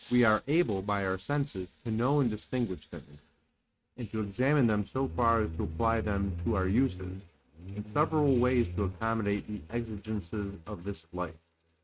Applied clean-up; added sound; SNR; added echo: neural mask model RNNoise.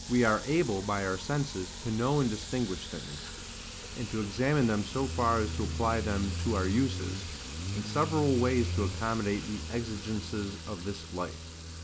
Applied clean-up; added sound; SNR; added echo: none; Sink (filling or washing) / Water tap, faucet + Motorcycle; 6 dB; none.